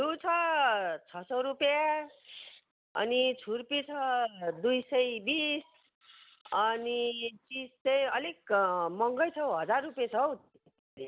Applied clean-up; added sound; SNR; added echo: none; none; none; none.